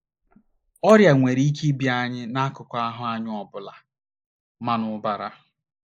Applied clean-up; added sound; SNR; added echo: neural mask model Resemble Enhance denoiser.